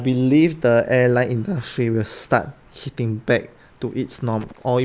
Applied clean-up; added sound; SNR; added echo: neural mask model Resemble Enhance denoiser.